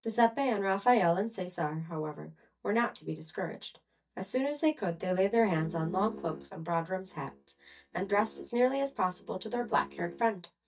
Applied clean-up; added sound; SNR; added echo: neural mask model DeepFilterNet 3.